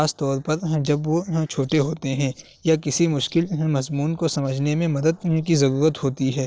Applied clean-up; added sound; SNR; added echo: neural separator model SepFormer DNS4.